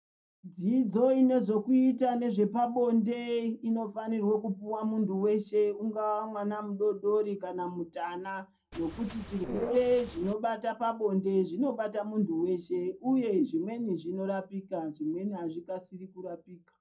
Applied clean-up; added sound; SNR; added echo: neural separator model SepFormer DNS4.